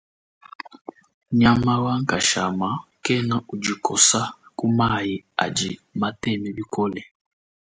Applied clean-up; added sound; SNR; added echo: none; none; none; none.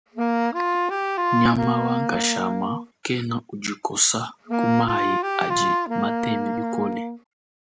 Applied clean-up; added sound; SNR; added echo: none; Wind instrument, woodwind instrument; -3 dB; none.